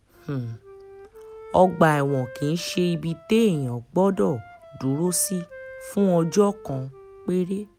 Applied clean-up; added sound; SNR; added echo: none; Wind instrument, woodwind instrument; 20 dB; none.